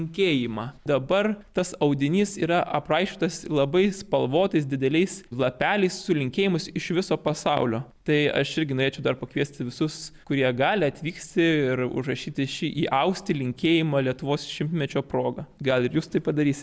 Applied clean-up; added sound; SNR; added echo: none; none; none; none.